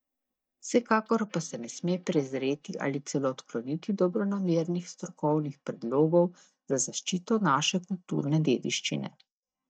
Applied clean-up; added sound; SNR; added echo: neural mask model DeepFilterNet 3.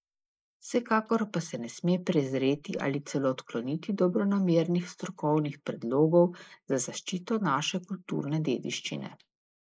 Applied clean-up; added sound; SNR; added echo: neural mask model Resemble Enhance denoiser.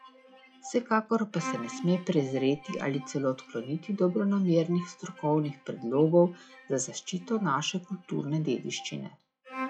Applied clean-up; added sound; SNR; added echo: classical method log-MMSE.